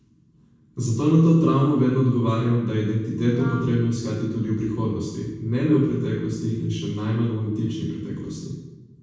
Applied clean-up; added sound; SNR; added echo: none; Wind instrument, woodwind instrument; 16 dB; reverberation time 1.1 s.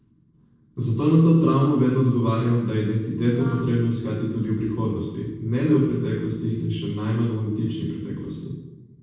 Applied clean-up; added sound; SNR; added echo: neural separator model SepFormer DNS4.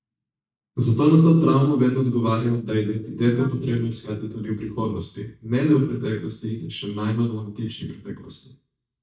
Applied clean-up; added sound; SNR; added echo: neural mask model DeepFilterNet 3.